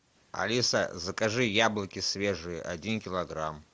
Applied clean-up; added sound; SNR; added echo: none; none; none; none.